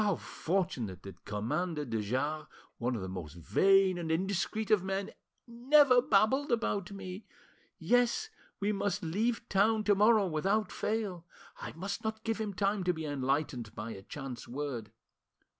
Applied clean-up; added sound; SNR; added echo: none; none; none; none.